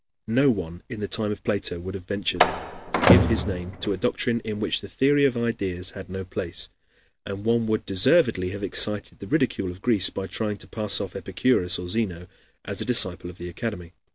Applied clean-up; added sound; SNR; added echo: none; Slam; -1 dB; none.